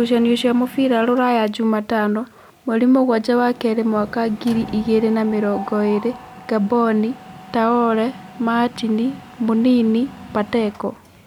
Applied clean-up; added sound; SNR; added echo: none; Mechanisms; 19 dB; none.